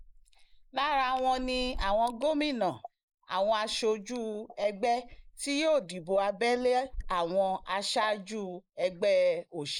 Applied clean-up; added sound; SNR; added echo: neural mask model Resemble Enhance denoiser.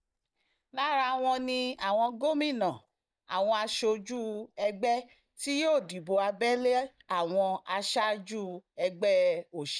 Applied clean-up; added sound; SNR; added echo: neural mask model DeepFilterNet 3.